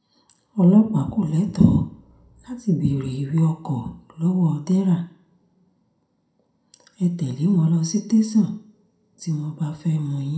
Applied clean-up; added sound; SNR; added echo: none; none; none; reverberation time 0.4 s.